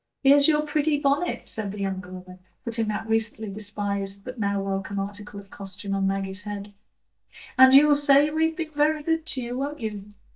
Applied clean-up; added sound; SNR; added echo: neural mask model DeepFilterNet 3.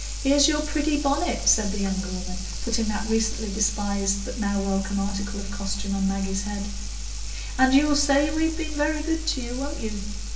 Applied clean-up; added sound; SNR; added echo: none; Sink (filling or washing) / Water tap, faucet; 13 dB; reverberation time 0.7 s.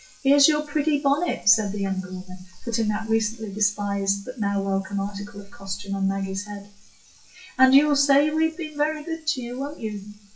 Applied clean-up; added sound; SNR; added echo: classical method WPE with log-MMSE.